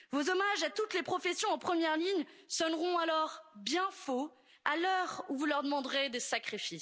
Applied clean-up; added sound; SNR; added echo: none; none; none; none.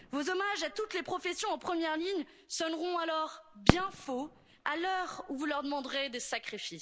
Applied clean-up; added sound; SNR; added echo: none; Fireworks; 4 dB; none.